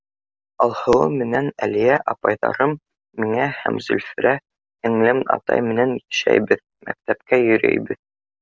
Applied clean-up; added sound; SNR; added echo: none; none; none; none.